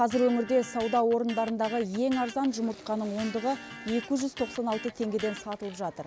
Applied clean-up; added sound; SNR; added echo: none; Electric guitar; 15 dB; none.